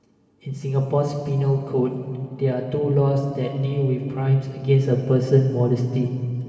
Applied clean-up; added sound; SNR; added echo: none; none; none; reverberation time 2.7 s.